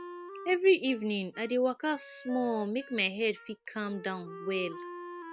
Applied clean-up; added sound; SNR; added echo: none; Wind instrument, woodwind instrument; 15 dB; none.